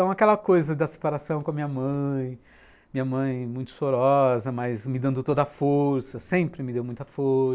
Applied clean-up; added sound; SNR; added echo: none; none; none; none.